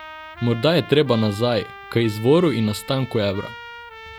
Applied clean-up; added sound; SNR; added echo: none; Trumpet; 17 dB; none.